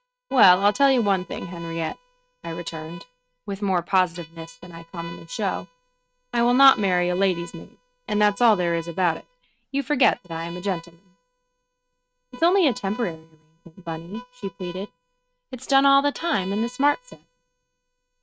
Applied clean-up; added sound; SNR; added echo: neural mask model RNNoise.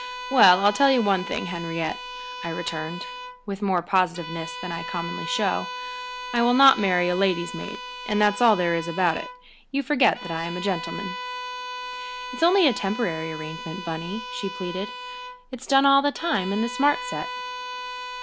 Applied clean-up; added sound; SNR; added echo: none; Bowed string instrument; 10 dB; none.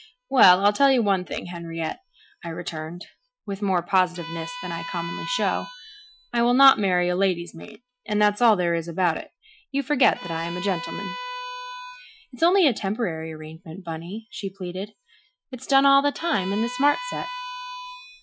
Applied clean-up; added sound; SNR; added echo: classical method Wiener filter.